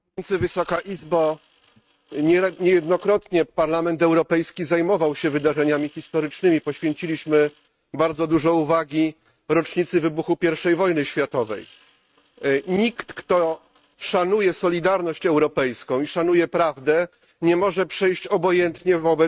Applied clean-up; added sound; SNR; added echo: neural mask model RNNoise.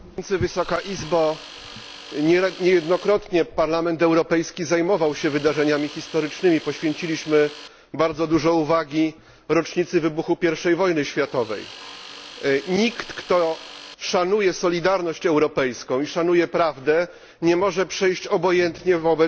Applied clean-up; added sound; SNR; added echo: none; Tools; 18 dB; none.